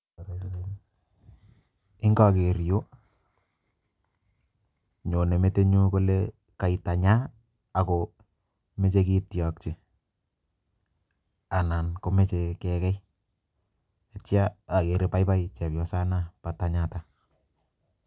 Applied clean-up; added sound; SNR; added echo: none; none; none; none.